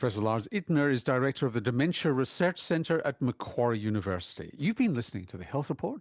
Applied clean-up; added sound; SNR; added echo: none; none; none; none.